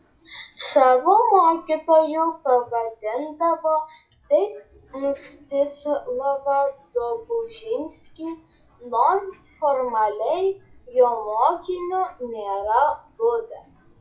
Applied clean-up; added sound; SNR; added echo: classical method WPE with log-MMSE.